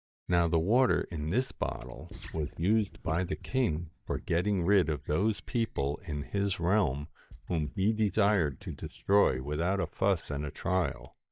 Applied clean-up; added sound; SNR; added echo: neural mask model DeepFilterNet 3.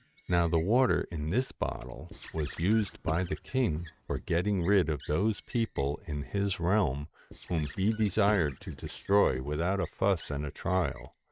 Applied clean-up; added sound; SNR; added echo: neural mask model RNNoise.